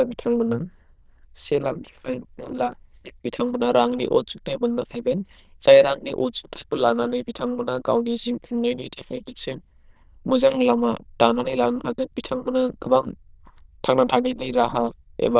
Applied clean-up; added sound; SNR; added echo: neural diffusion model UNIVERSE++.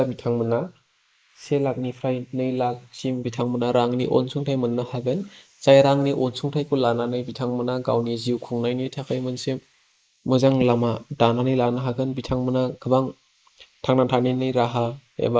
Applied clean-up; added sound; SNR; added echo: neural mask model Resemble Enhance denoiser.